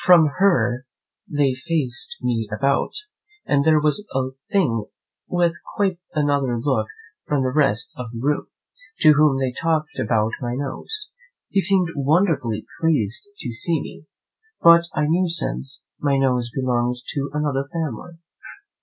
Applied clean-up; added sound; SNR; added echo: none; none; none; none.